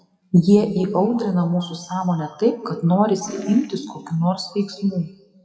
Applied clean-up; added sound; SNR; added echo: classical method WPE with log-MMSE.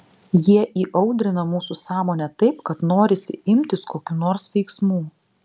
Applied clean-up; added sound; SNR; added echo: none; none; none; none.